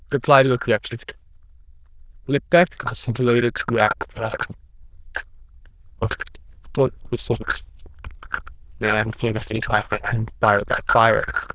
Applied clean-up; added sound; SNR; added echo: neural diffusion model UNIVERSE++.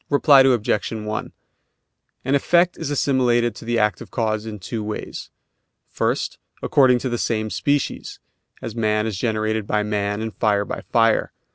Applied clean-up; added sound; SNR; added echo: none; none; none; none.